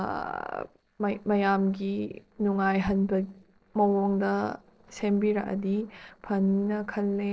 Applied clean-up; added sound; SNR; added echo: neural separator model SepFormer DNS4.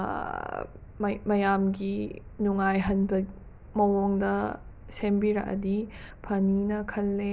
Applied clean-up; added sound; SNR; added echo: none; none; none; none.